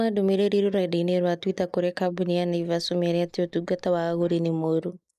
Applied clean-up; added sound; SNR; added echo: neural mask model Resemble Enhance denoiser.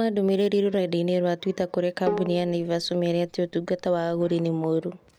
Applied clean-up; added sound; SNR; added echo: none; Bowed string instrument; 11 dB; none.